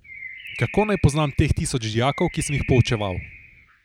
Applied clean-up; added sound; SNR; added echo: none; Bird; 15 dB; none.